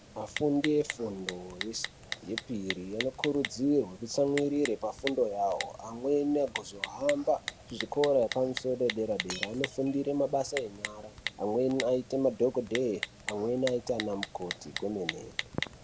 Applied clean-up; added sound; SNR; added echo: none; Shatter + Typing; 10 dB; none.